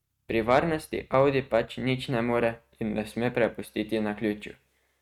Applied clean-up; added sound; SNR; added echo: neural mask model RNNoise.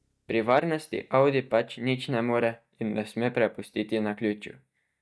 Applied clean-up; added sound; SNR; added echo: neural mask model DeepFilterNet 3.